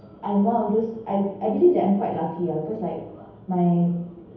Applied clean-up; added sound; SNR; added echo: none; none; none; reverberation time 0.9 s.